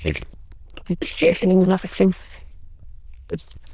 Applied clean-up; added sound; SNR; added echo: neural diffusion model UNIVERSE++.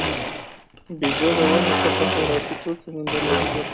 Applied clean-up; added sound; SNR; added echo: none; Domestic sounds, home sounds; -2 dB; none.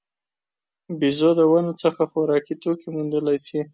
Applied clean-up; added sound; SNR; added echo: none; none; none; none.